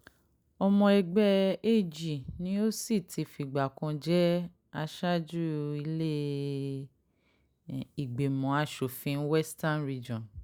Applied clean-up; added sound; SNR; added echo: none; none; none; none.